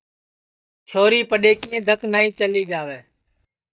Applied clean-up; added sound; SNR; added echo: neural mask model DeepFilterNet 3.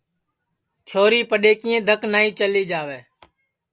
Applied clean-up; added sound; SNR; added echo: none; none; none; none.